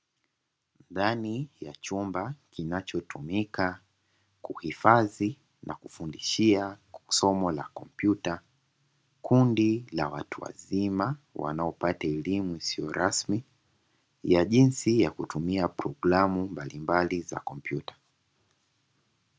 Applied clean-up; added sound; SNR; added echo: none; none; none; none.